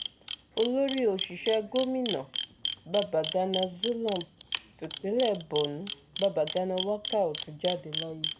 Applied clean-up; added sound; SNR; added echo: none; Camera; 5 dB; none.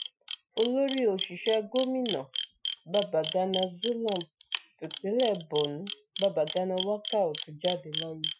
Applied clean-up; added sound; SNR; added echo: classical method Wiener filter.